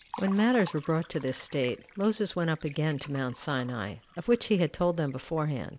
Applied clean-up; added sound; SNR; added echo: none; Liquid; 20 dB; none.